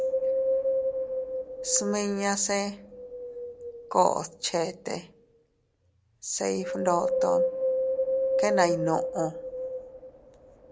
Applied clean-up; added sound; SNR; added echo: none; Wind; 0 dB; none.